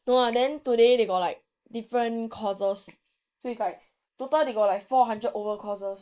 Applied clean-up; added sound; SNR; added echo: neural mask model Resemble Enhance denoiser.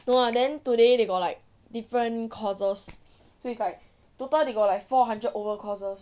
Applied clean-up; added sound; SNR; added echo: none; none; none; none.